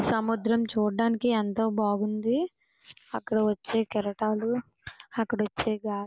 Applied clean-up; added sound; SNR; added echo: none; none; none; none.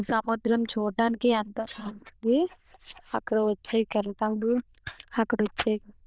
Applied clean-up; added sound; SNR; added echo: neural diffusion model UNIVERSE++.